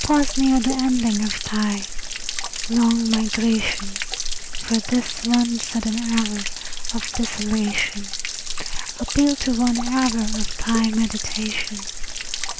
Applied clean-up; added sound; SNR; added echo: none; Stream / Trickle, dribble / Splash, splatter; 4 dB; none.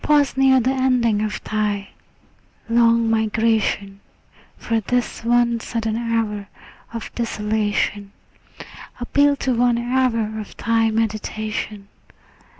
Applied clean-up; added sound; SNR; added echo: none; none; none; none.